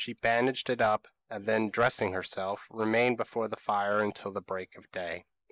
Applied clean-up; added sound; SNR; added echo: neural mask model Resemble Enhance denoiser.